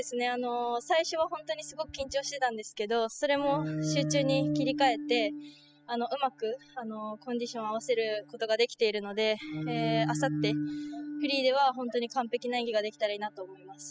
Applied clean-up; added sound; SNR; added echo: classical method spectral subtraction.